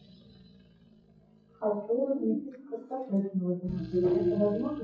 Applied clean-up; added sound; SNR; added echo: classical method WPE with log-MMSE.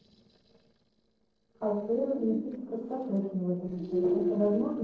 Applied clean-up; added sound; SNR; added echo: neural separator model SepFormer DNS4.